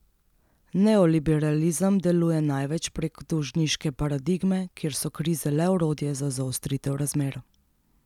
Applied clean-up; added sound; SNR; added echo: none; none; none; none.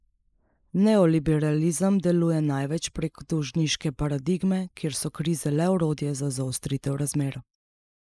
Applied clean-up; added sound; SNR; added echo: neural mask model Resemble Enhance denoiser.